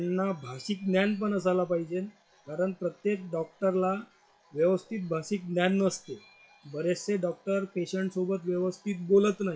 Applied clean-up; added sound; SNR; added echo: classical method WPE with log-MMSE.